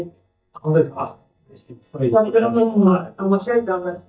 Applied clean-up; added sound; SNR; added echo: neural mask model DeepFilterNet 3.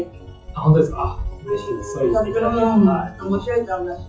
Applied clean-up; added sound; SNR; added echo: classical method WPE with log-MMSE.